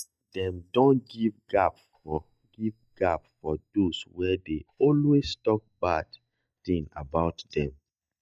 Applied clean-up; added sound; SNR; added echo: neural mask model DeepFilterNet 3.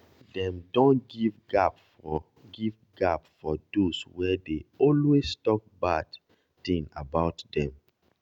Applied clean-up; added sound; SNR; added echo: none; none; none; none.